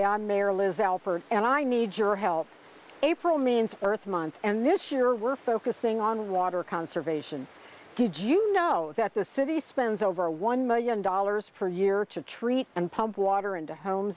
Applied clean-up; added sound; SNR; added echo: none; none; none; none.